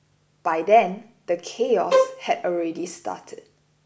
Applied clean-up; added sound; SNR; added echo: none; Bowed string instrument; 0 dB; none.